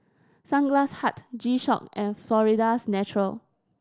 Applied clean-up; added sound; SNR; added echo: none; none; none; none.